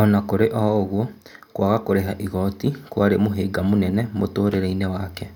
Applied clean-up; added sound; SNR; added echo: none; none; none; none.